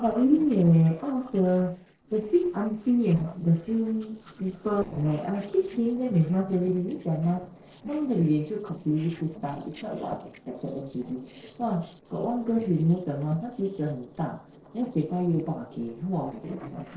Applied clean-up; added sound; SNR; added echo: neural separator model SepFormer DNS4.